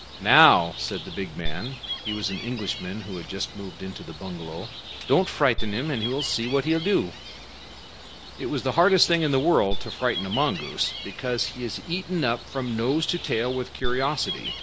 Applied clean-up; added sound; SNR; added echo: none; Gull, seagull; 7 dB; none.